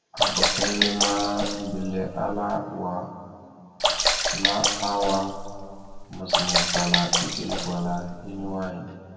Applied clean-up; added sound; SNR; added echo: none; Sink (filling or washing) / Water / Splash, splatter; -3 dB; reverberation time 2.2 s.